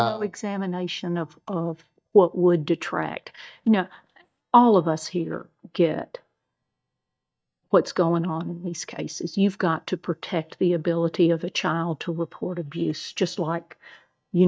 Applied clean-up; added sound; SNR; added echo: neural mask model DeepFilterNet 3.